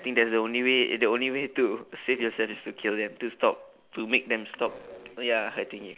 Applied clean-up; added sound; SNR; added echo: none; none; none; none.